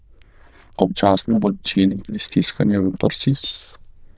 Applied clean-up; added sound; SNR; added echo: neural diffusion model UNIVERSE++.